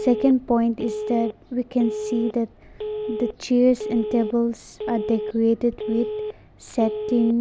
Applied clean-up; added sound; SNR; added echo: none; Telephone; 8 dB; none.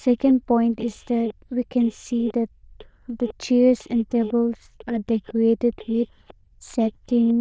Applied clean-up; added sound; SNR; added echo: neural diffusion model UNIVERSE++.